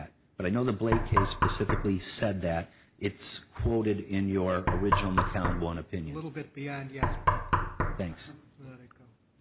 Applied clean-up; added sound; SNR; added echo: none; Knock; -3 dB; none.